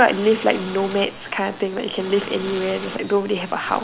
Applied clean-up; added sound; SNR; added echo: none; Printer; 13 dB; none.